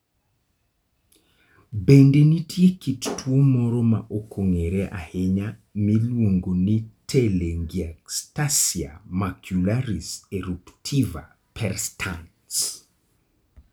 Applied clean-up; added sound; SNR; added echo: none; none; none; none.